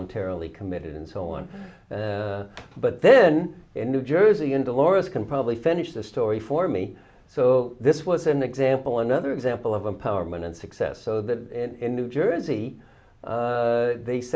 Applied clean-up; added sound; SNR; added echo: none; none; none; none.